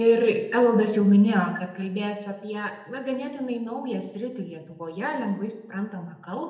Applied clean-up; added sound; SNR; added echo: none; none; none; reverberation time 0.7 s.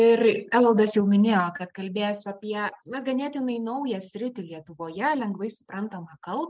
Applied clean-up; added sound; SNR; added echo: none; none; none; none.